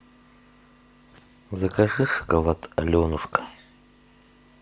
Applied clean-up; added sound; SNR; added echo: none; none; none; none.